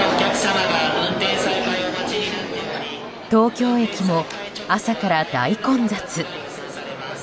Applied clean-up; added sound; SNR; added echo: none; none; none; none.